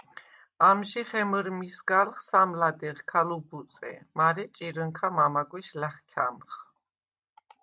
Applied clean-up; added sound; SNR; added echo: none; none; none; none.